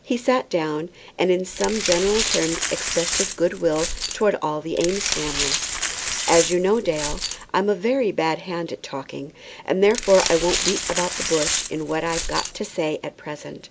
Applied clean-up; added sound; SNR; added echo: none; Glass; 3 dB; none.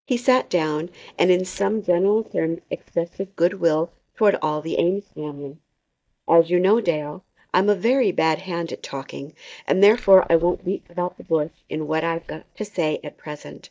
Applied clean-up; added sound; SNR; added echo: neural mask model DeepFilterNet 3.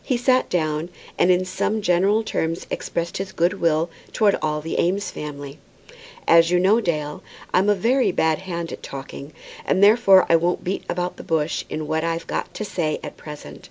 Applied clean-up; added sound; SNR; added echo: none; none; none; none.